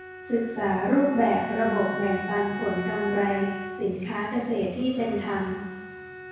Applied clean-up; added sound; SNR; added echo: none; Bowed string instrument; 11 dB; reverberation time 1.1 s.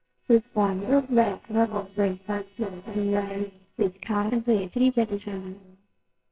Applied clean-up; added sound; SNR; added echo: neural separator model SepFormer WHAMR!.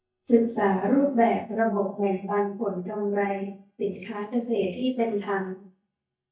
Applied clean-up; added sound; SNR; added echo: neural mask model DeepFilterNet 3.